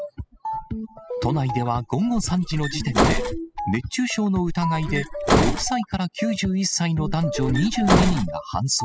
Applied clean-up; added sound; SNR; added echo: classical method spectral subtraction.